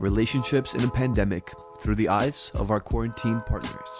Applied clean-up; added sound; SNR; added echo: none; none; none; none.